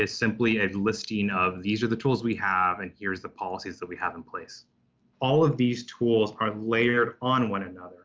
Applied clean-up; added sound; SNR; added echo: none; none; none; none.